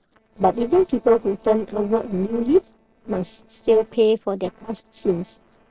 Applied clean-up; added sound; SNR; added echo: neural separator model SepFormer DNS4.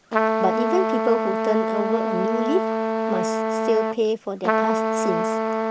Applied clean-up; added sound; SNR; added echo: none; Trumpet; -3 dB; none.